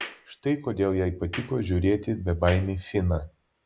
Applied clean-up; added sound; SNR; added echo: none; Clapping; 17 dB; none.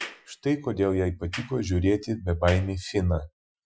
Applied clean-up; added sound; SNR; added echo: classical method Wiener filter.